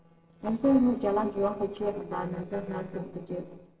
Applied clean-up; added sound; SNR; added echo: neural separator model SepFormer DNS4.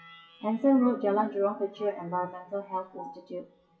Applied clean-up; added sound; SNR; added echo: classical method WPE with log-MMSE.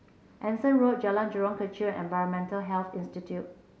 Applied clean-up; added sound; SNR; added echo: none; none; none; none.